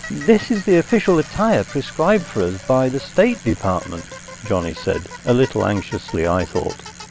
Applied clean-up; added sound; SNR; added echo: none; Bicycle; 16 dB; none.